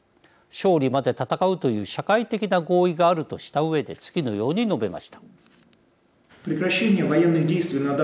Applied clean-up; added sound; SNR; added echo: none; none; none; none.